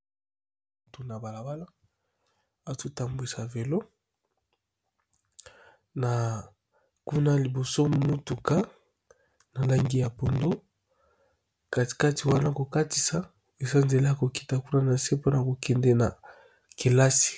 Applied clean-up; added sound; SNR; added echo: none; none; none; none.